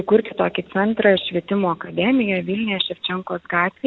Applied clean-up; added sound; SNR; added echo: none; none; none; none.